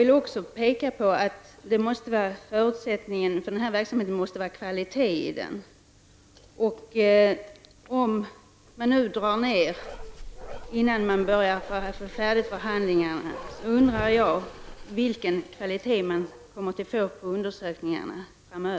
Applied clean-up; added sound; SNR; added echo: none; Bark; 18 dB; none.